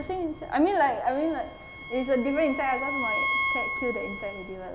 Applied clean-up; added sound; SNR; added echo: none; Bowed string instrument; 5 dB; none.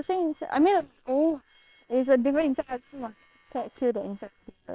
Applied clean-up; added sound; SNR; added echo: neural separator model SepFormer WHAM!.